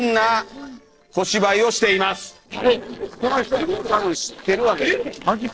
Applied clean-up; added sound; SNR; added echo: neural separator model SepFormer DNS4.